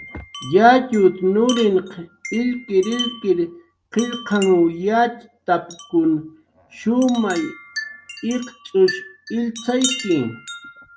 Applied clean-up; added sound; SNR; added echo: none; Wind chime; 14 dB; none.